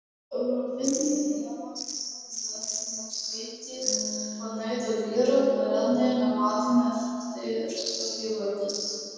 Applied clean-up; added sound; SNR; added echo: neural separator model SepFormer DNS4.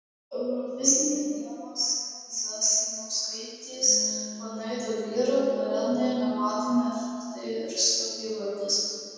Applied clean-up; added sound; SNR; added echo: none; Wind instrument, woodwind instrument; 13 dB; reverberation time 2.1 s.